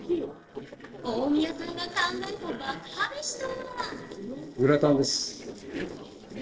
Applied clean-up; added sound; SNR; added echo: neural separator model SepFormer DNS4.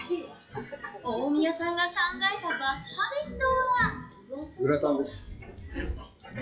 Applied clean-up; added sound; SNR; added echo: classical method WPE with log-MMSE.